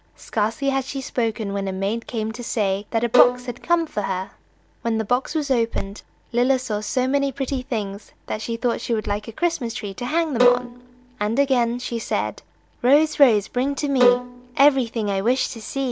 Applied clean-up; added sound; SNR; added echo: none; Bowed string instrument; 2 dB; none.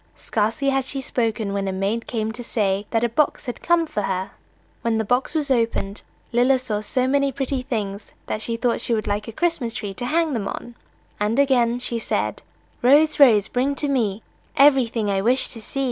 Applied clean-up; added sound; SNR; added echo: none; none; none; none.